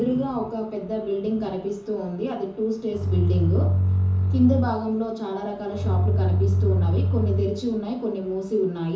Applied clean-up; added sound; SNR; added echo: none; Bowed string instrument; -4 dB; reverberation time 0.6 s.